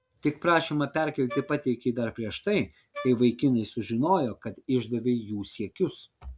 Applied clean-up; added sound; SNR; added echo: none; Wind instrument, woodwind instrument; 14 dB; none.